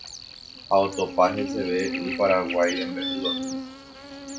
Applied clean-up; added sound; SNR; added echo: none; Buzz; 5 dB; none.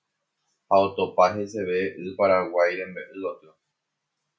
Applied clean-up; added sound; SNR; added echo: none; none; none; none.